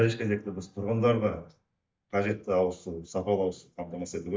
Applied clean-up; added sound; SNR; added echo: neural mask model DeepFilterNet 3.